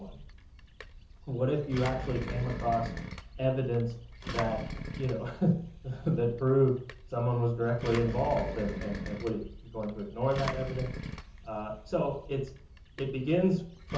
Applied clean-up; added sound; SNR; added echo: none; Engine; 10 dB; reverberation time 0.6 s.